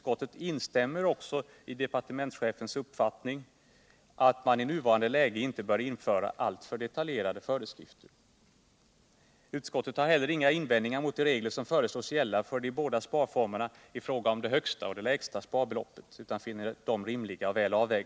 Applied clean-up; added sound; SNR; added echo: none; none; none; none.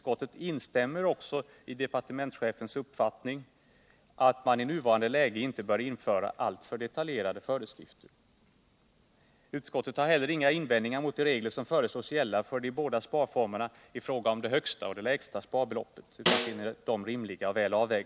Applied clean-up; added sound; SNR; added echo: none; Snare drum; 0 dB; none.